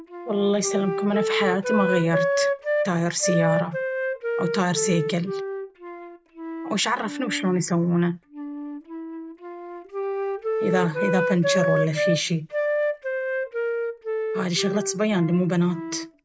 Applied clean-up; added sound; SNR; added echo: none; Wind instrument, woodwind instrument; 1 dB; none.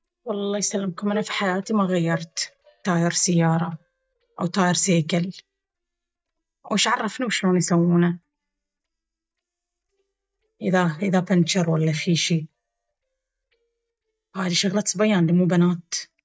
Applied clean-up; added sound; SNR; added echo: neural mask model DeepFilterNet 3.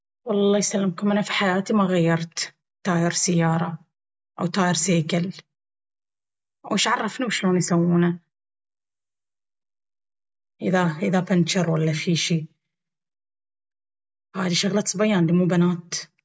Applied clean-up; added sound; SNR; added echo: none; none; none; none.